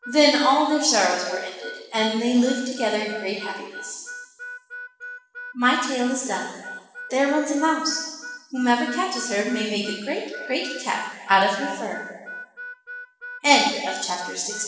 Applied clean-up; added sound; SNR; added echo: none; Harmonica; 15 dB; reverberation time 1.2 s.